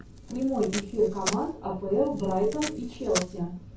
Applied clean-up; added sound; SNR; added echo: none; Packing tape, duct tape; 10 dB; reverberation time 0.2 s.